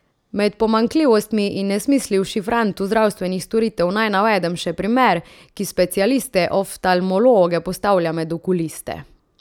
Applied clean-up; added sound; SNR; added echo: none; none; none; none.